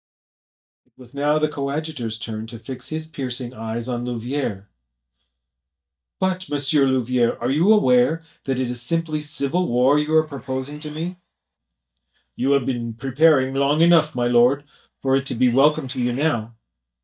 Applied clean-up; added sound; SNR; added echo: neural mask model DeepFilterNet 3.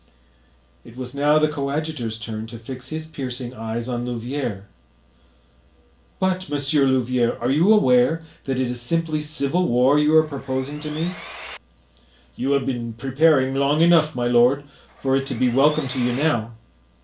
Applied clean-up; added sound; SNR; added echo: none; Sawing; 13 dB; reverberation time 0.3 s.